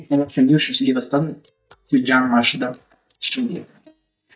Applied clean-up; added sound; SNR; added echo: neural mask model DeepFilterNet 3.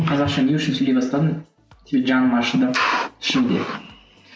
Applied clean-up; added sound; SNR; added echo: none; none; none; none.